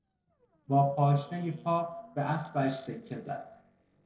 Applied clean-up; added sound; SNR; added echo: neural separator model SepFormer DNS4.